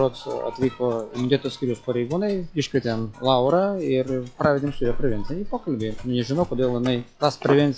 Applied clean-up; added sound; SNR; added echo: classical method log-MMSE.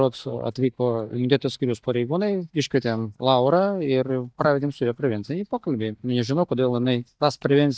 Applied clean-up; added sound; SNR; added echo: neural mask model DeepFilterNet 3.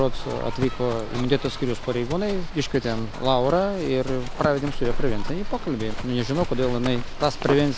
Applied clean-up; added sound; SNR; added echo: none; Livestock, farm animals, working animals; 3 dB; none.